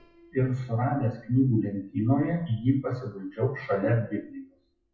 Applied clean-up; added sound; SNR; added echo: classical method WPE with log-MMSE.